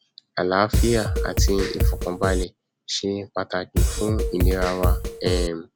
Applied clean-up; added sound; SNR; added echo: none; Drum kit; -4 dB; none.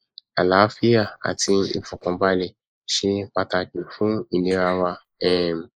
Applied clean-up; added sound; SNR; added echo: neural mask model Resemble Enhance denoiser.